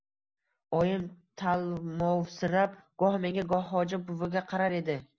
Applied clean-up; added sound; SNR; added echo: none; none; none; none.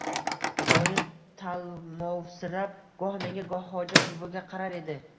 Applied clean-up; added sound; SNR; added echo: none; Microwave oven; -4 dB; reverberation time 1.8 s.